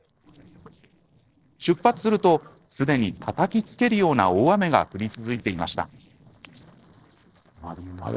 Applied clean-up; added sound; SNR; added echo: neural separator model SepFormer DNS4.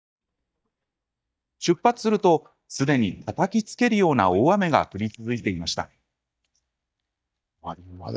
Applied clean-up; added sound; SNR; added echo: neural mask model DeepFilterNet 3.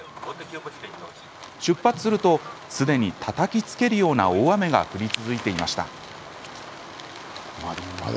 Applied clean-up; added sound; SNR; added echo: none; none; none; none.